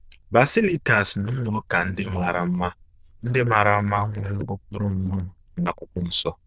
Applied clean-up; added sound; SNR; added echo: neural diffusion model UNIVERSE++.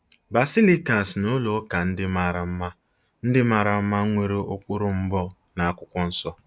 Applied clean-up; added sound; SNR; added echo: none; none; none; none.